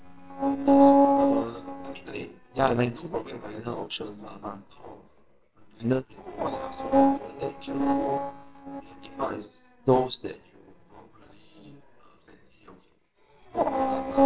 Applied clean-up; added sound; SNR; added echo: neural separator model SepFormer WHAMR!.